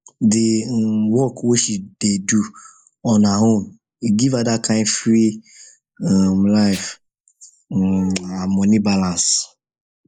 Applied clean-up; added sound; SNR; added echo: neural mask model Resemble Enhance denoiser.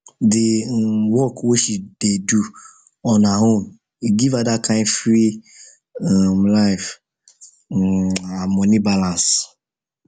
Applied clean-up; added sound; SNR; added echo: none; none; none; none.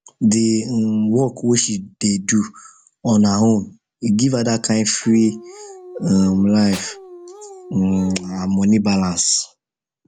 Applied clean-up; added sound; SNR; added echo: none; Dog + Tools; 19 dB; none.